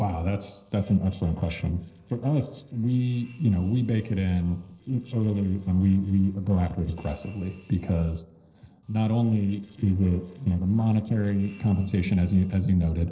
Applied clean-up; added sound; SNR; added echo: neural separator model SepFormer DNS4.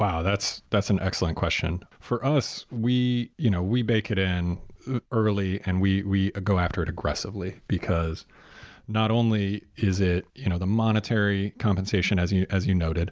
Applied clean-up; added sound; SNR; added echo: none; none; none; none.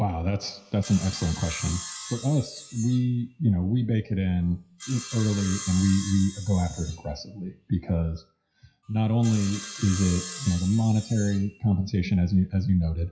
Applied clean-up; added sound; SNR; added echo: classical method WPE with log-MMSE.